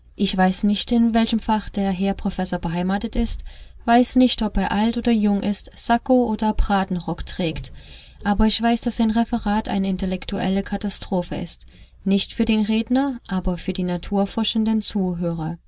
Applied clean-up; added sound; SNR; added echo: none; none; none; none.